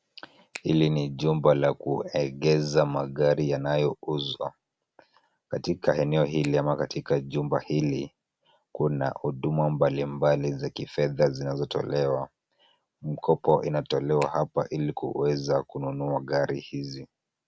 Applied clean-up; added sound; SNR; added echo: none; Finger snapping; 17 dB; none.